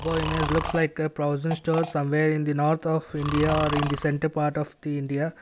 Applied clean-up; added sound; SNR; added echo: none; Fart + Breathing; 9 dB; none.